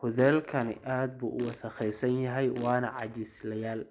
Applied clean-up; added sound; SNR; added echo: none; Fart; 18 dB; none.